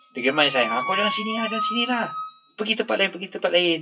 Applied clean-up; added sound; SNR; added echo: classical method WPE with log-MMSE.